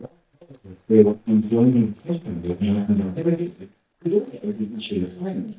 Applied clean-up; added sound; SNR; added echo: neural mask model DeepFilterNet 3.